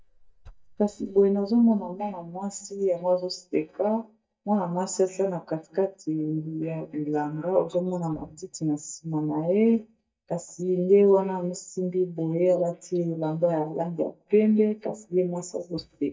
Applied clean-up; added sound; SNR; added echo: neural mask model DeepFilterNet 3.